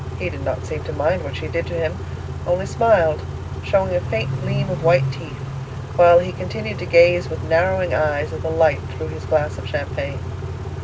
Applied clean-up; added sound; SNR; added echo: none; Idling / Accelerating, revving, vroom / Car; 6 dB; reverberation time 0.4 s.